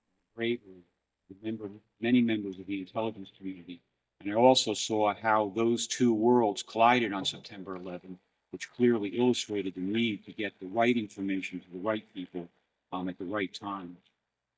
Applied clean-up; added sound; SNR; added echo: neural mask model DeepFilterNet 3.